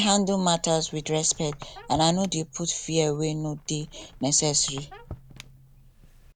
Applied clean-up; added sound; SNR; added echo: none; Squeak; 19 dB; none.